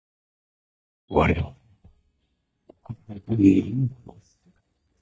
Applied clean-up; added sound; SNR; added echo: neural mask model DeepFilterNet 3.